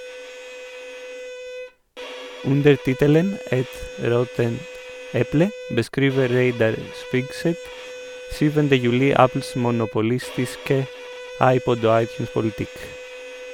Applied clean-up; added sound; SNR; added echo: none; Bowed string instrument; 14 dB; none.